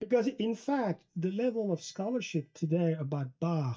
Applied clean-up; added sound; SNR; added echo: neural mask model DeepFilterNet 3.